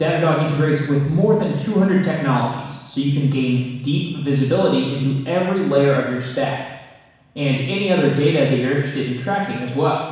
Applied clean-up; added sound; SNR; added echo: none; none; none; reverberation time 1.1 s.